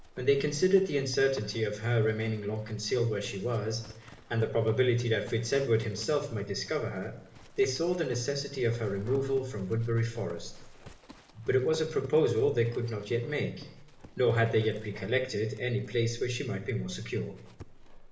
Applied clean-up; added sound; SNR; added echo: none; Livestock, farm animals, working animals; 19 dB; reverberation time 0.8 s.